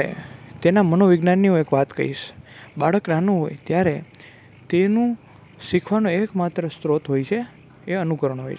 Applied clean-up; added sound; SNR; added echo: none; none; none; none.